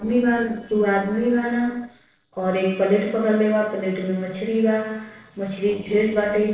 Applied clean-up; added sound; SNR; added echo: neural separator model SepFormer DNS4.